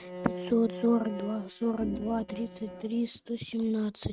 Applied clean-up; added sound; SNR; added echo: neural mask model RNNoise.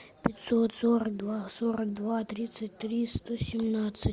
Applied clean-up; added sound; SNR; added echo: none; none; none; none.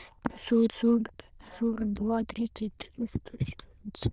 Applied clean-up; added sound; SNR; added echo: neural diffusion model UNIVERSE++.